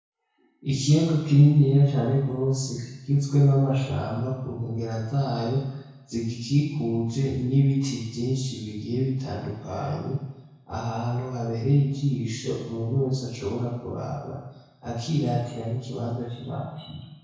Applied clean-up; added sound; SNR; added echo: none; none; none; reverberation time 1.0 s.